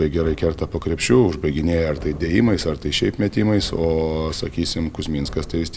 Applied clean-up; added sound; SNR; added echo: none; none; none; none.